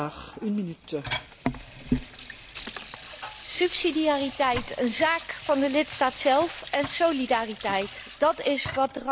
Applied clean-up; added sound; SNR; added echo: none; Sink (filling or washing) / Water tap, faucet; 14 dB; none.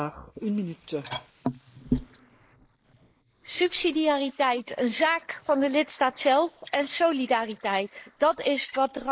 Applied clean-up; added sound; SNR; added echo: neural mask model Resemble Enhance denoiser.